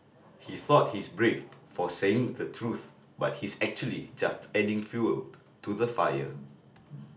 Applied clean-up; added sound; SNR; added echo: none; none; none; none.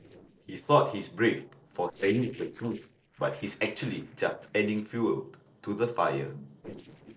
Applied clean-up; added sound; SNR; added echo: neural separator model SepFormer DNS4.